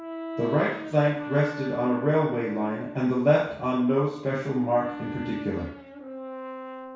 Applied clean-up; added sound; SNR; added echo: none; Brass instrument; 11 dB; reverberation time 0.6 s.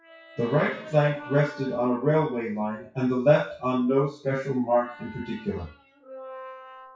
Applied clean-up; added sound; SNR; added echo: classical method WPE with log-MMSE.